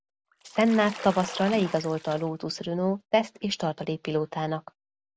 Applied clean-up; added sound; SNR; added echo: none; Bathtub (filling or washing) / Splash, splatter; 13 dB; none.